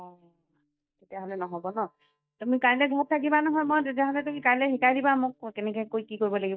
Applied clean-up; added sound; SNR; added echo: neural mask model DeepFilterNet 3.